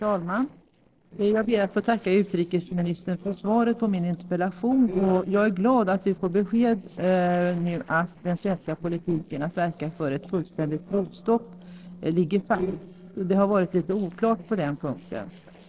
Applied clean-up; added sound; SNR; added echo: neural separator model SepFormer DNS4.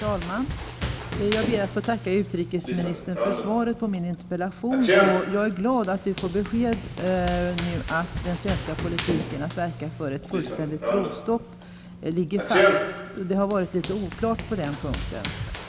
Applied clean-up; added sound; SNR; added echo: none; Run; 2 dB; none.